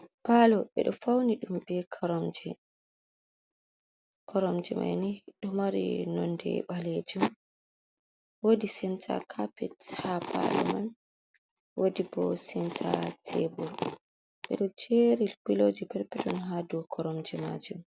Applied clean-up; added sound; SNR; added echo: none; none; none; none.